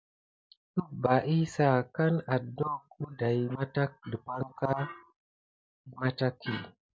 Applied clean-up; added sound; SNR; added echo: none; none; none; none.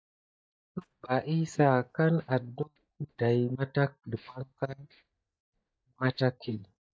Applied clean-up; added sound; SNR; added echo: neural mask model DeepFilterNet 3.